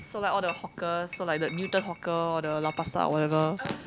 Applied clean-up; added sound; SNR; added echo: none; Chatter / Chink, clink; 17 dB; none.